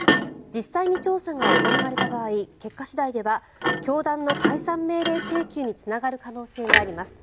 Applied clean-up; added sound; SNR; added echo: none; Thump, thud; 0 dB; none.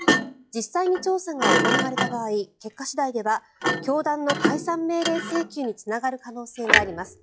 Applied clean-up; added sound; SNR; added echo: classical method log-MMSE.